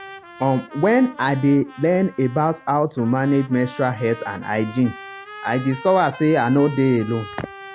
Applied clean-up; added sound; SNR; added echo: none; Trumpet; 18 dB; none.